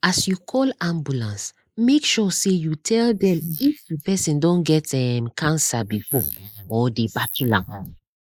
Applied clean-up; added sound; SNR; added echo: neural mask model Resemble Enhance denoiser.